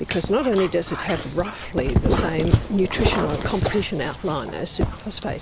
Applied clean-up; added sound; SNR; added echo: none; Dog; 1 dB; none.